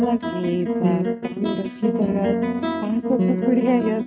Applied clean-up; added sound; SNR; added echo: neural mask model RNNoise.